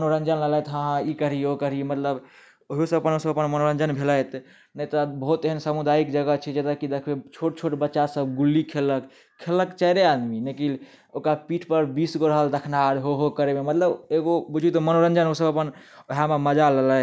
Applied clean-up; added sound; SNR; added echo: none; none; none; none.